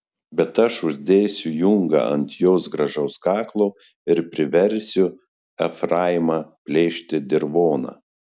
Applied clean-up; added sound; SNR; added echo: none; none; none; none.